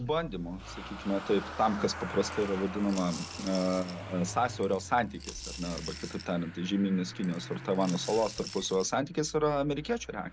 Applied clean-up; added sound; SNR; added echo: none; Coin (dropping) / Glass + Engine starting / Motor vehicle (road); 12 dB; none.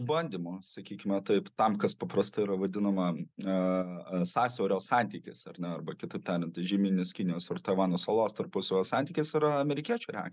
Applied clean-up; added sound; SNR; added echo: none; none; none; none.